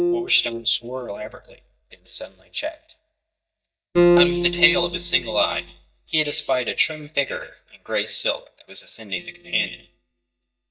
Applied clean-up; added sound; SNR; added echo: neural mask model DeepFilterNet 3.